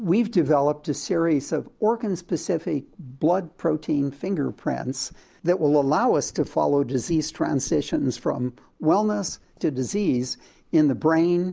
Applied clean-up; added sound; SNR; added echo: none; none; none; none.